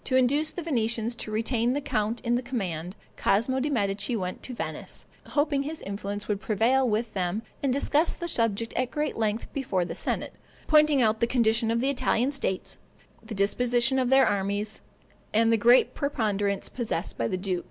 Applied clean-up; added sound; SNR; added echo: none; none; none; none.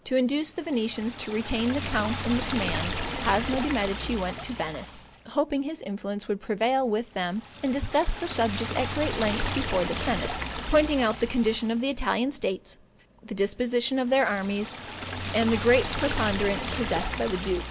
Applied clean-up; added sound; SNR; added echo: none; Liquid; 7 dB; none.